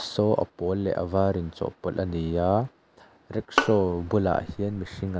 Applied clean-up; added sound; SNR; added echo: none; Bowed string instrument; 5 dB; none.